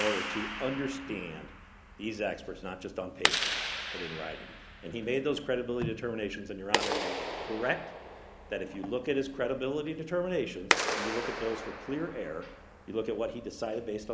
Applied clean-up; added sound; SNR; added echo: none; Clapping; 2 dB; none.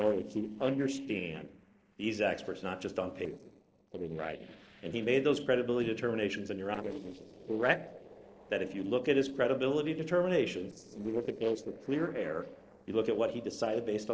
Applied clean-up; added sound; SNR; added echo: neural separator model SepFormer DNS4.